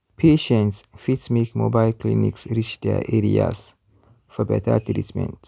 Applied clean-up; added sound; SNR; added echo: none; none; none; none.